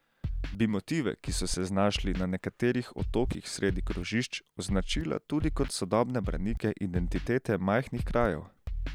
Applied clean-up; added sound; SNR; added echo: none; Scratching (performance technique); 6 dB; none.